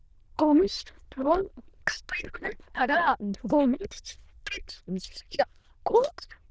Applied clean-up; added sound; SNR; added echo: neural diffusion model UNIVERSE++.